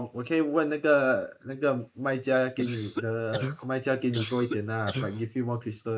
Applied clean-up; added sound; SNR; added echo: neural mask model Resemble Enhance denoiser.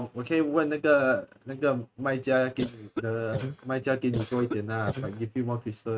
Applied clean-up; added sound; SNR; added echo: neural mask model RNNoise.